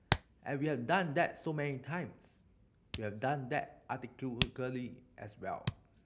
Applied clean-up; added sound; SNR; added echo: none; Hands; 2 dB; none.